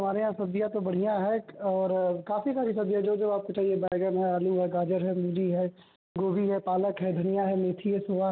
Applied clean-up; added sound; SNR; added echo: none; none; none; none.